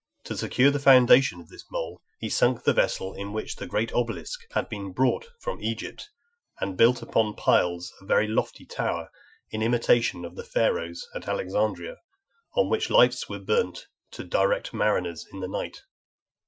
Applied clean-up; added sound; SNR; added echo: classical method Wiener filter.